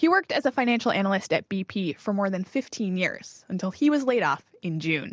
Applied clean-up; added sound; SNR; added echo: none; none; none; none.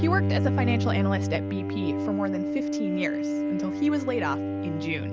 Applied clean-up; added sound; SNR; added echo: none; Bowed string instrument; -3 dB; none.